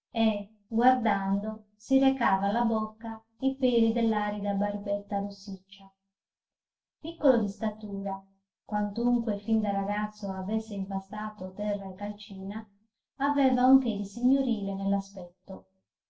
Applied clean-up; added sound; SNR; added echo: none; none; none; reverberation time 0.2 s.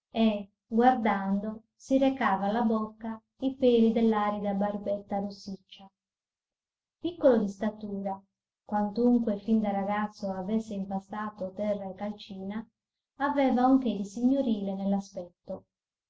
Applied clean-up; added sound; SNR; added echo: none; none; none; none.